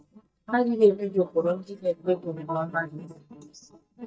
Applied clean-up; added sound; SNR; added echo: neural mask model DeepFilterNet 3.